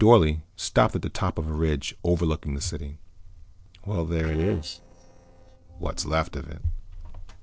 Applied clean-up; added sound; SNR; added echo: neural separator model SepFormer DNS4.